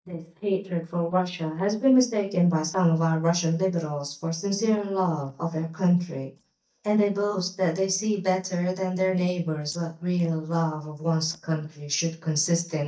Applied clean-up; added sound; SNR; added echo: neural mask model DeepFilterNet 3.